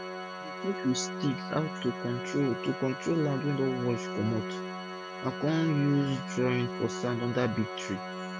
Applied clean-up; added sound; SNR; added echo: none; Organ; 6 dB; none.